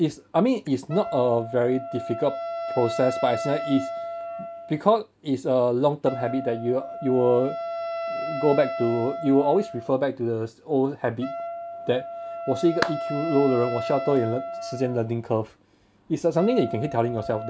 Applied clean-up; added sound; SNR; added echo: none; Wind instrument, woodwind instrument; 9 dB; none.